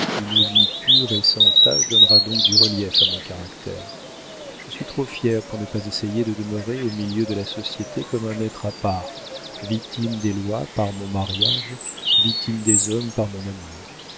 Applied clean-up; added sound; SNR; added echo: none; Bird vocalization, bird call, bird song; -4 dB; none.